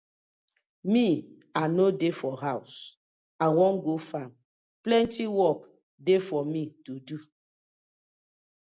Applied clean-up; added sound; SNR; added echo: none; none; none; none.